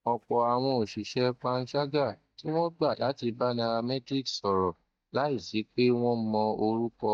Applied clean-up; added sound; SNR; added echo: neural mask model DeepFilterNet 3.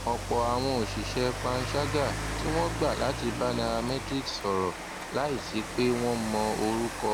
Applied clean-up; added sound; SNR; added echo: none; Rain; 5 dB; none.